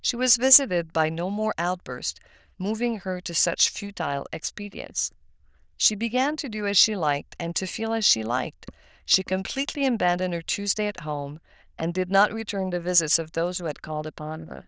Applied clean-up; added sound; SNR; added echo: neural diffusion model UNIVERSE++.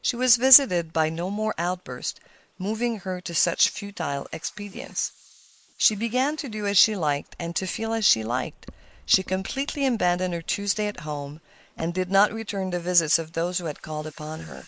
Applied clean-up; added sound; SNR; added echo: neural mask model Resemble Enhance denoiser.